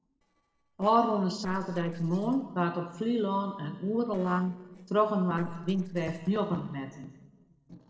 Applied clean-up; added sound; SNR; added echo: neural separator model SepFormer DNS4.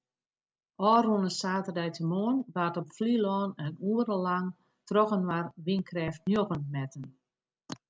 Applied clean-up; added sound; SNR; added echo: none; none; none; none.